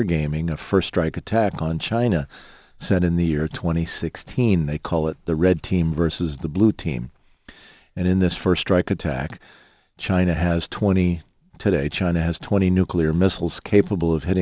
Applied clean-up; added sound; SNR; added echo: none; none; none; none.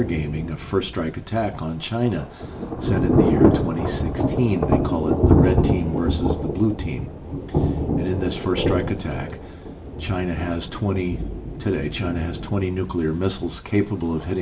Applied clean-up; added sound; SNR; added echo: none; Thunder / Rain; -1 dB; reverberation time 0.5 s.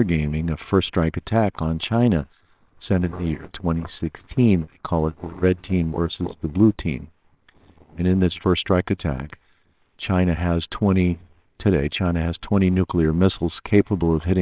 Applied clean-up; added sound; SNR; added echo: neural separator model SepFormer WHAMR!.